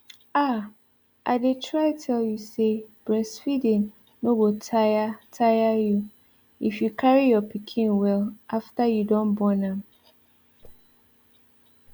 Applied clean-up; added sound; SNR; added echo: none; none; none; none.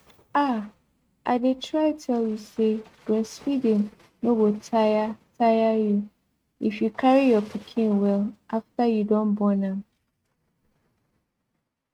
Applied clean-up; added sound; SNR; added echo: neural mask model RNNoise.